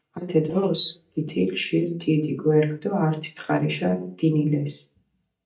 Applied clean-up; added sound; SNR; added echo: neural mask model DeepFilterNet 3.